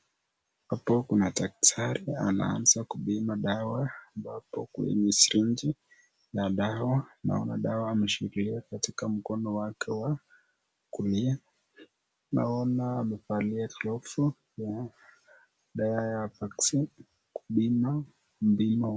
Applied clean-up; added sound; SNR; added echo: none; none; none; none.